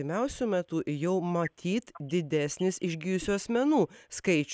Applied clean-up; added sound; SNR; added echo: none; none; none; none.